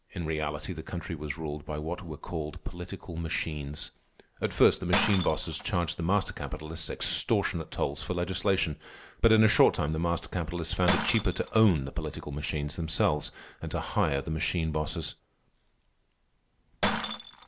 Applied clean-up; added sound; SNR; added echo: none; Shatter; 11 dB; none.